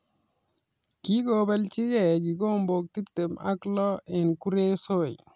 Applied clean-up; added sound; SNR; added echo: none; none; none; none.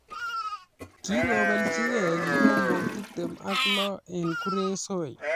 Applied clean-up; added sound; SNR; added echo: none; Livestock, farm animals, working animals + Toilet flush; -3 dB; none.